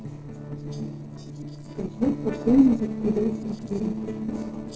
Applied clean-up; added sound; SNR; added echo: neural separator model SepFormer DNS4.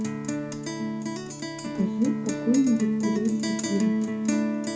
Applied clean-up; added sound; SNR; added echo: none; Guitar; -1 dB; reverberation time 0.4 s.